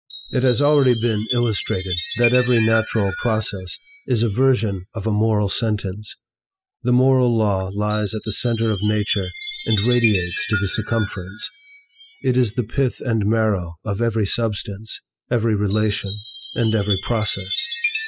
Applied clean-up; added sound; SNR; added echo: classical method spectral subtraction.